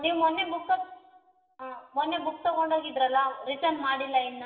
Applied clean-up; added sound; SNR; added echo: none; none; none; reverberation time 1.1 s.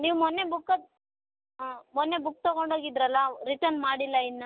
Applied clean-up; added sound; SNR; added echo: none; none; none; none.